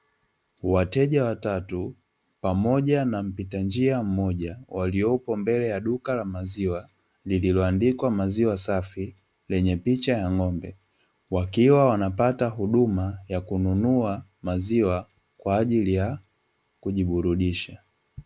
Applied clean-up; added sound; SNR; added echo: none; none; none; none.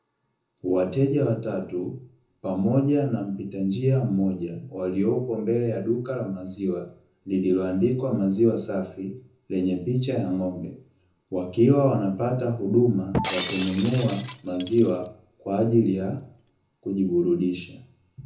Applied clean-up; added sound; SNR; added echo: none; Shatter; 7 dB; reverberation time 0.6 s.